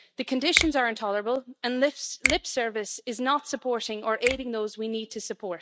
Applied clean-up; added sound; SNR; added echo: neural mask model RNNoise.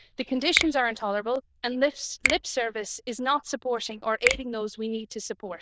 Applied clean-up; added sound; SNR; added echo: neural diffusion model UNIVERSE++.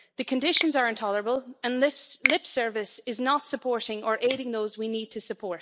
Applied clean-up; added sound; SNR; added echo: neural mask model Resemble Enhance denoiser.